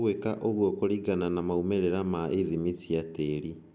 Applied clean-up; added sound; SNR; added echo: none; none; none; none.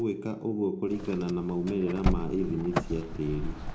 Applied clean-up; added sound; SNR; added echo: none; Car; 3 dB; reverberation time 0.3 s.